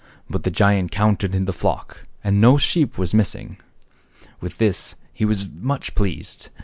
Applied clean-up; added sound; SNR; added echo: none; none; none; none.